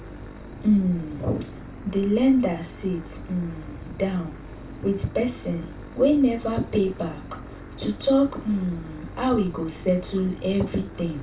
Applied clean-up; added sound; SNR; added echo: none; Engine / Boat, Water vehicle; 14 dB; reverberation time 0.2 s.